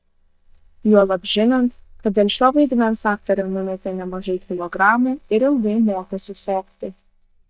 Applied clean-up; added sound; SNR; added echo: neural mask model DeepFilterNet 3.